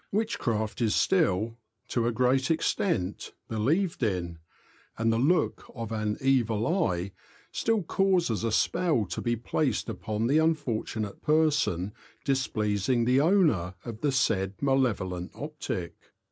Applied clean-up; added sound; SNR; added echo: none; none; none; none.